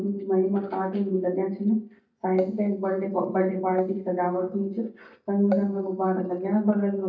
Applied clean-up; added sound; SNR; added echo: neural mask model DeepFilterNet 3.